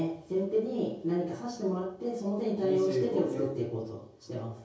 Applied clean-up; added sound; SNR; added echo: none; none; none; reverberation time 0.6 s.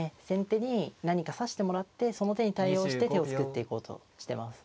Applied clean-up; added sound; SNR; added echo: none; none; none; none.